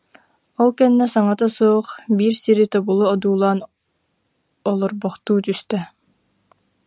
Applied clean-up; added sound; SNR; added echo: none; none; none; none.